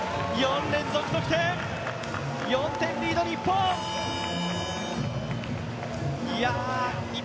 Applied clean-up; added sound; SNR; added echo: none; none; none; none.